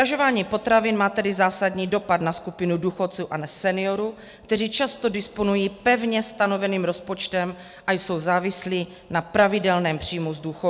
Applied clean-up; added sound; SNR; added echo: none; none; none; none.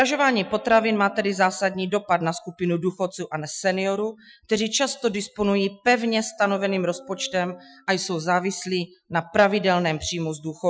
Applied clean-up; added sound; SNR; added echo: classical method Wiener filter.